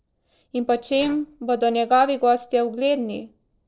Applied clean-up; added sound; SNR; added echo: neural separator model SepFormer DNS4.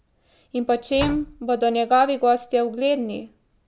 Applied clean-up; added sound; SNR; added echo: none; Slam; 15 dB; none.